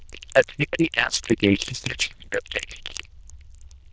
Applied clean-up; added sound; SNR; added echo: neural diffusion model UNIVERSE++.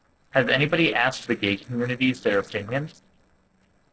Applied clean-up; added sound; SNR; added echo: neural separator model SepFormer DNS4.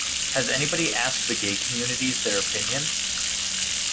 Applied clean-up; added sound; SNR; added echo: none; Bathtub (filling or washing); -4 dB; none.